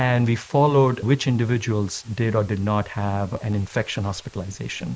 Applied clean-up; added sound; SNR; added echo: neural mask model Resemble Enhance denoiser.